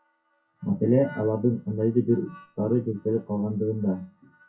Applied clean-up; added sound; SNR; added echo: classical method WPE with log-MMSE.